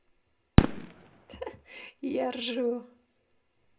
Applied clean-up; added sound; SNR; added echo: none; Fireworks; -5 dB; reverberation time 0.2 s.